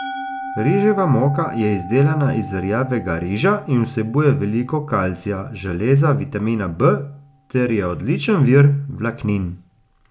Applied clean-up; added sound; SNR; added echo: none; Musical instrument; 16 dB; none.